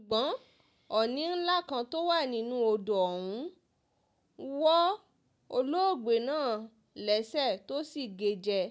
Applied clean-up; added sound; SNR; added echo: none; none; none; none.